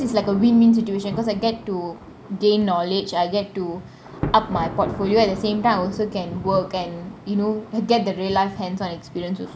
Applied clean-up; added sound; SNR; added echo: none; Thunder; 13 dB; none.